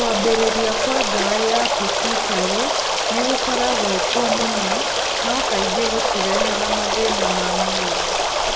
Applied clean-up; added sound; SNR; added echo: none; Stream; -5 dB; none.